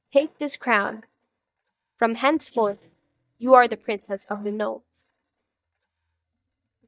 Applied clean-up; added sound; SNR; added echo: neural mask model DeepFilterNet 3.